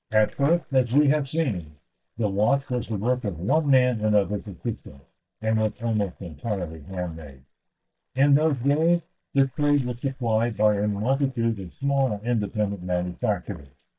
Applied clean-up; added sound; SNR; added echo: neural mask model DeepFilterNet 3.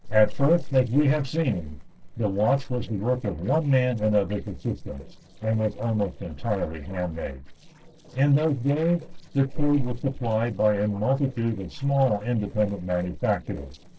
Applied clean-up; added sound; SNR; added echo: neural separator model SepFormer DNS4.